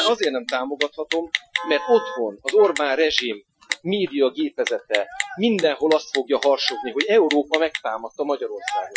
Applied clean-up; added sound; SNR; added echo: classical method Wiener filter.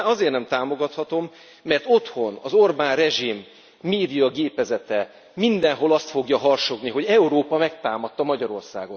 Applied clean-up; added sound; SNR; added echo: none; none; none; none.